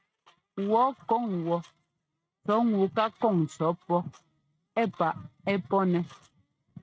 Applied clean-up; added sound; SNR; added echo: neural mask model RNNoise.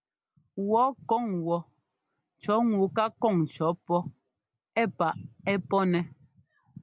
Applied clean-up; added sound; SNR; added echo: none; none; none; none.